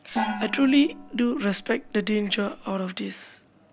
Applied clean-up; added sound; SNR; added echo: none; Gong; 9 dB; none.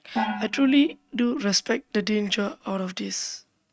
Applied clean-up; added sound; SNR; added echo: neural mask model RNNoise.